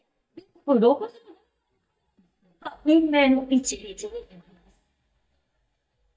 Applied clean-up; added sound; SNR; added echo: neural mask model DeepFilterNet 3.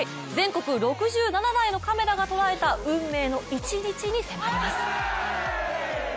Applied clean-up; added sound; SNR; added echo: none; none; none; none.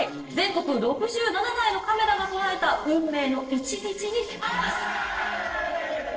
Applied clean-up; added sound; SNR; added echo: neural separator model SepFormer DNS4.